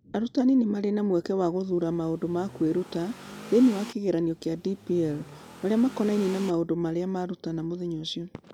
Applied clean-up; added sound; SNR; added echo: none; Accelerating, revving, vroom / Car; 17 dB; none.